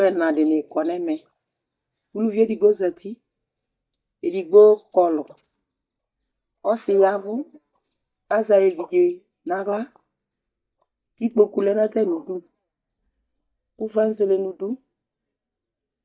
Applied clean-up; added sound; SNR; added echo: neural mask model DeepFilterNet 3.